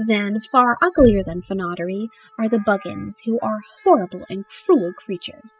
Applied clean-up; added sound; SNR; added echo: classical method spectral subtraction.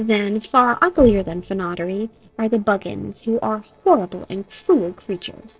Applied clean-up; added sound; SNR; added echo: neural separator model SepFormer DNS4.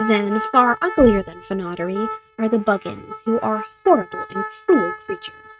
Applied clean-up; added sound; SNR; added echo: neural mask model RNNoise.